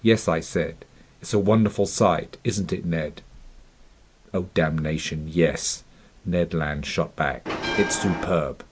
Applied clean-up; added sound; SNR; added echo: none; Bell; 3 dB; none.